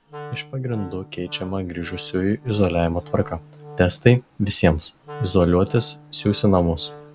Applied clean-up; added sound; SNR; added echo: none; Wind instrument, woodwind instrument; 19 dB; none.